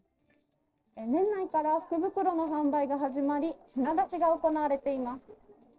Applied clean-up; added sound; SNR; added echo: neural separator model SepFormer DNS4.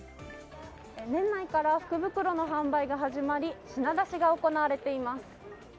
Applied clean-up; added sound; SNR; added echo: none; none; none; none.